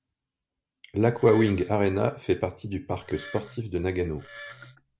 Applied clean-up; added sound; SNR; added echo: none; Wood; 19 dB; none.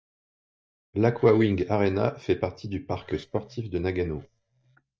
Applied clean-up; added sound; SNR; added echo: neural mask model DeepFilterNet 3.